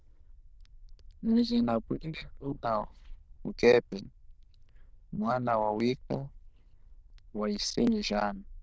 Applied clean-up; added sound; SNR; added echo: neural diffusion model UNIVERSE++.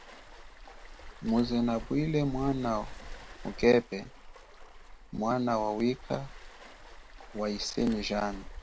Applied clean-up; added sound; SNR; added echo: none; Waves, surf; 13 dB; none.